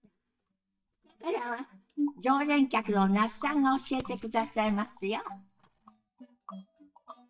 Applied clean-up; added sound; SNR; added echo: neural mask model DeepFilterNet 3.